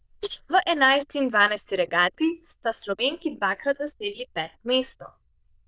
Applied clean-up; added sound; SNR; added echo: neural diffusion model UNIVERSE++.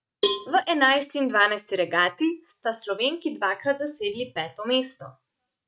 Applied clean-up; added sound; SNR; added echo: neural mask model RNNoise.